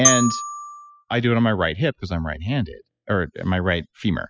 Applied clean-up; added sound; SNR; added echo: classical method spectral subtraction.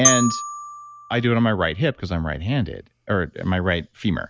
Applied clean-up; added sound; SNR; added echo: none; Glockenspiel; 5 dB; none.